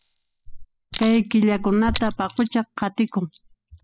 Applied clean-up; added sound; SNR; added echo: classical method spectral subtraction.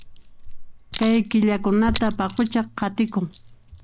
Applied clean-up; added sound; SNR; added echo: none; Chink, clink; 10 dB; none.